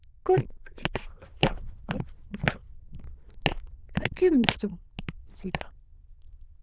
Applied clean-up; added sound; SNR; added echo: neural diffusion model UNIVERSE++.